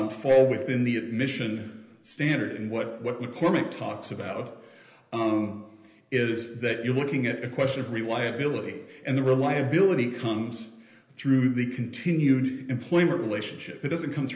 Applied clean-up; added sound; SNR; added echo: none; none; none; reverberation time 1.4 s.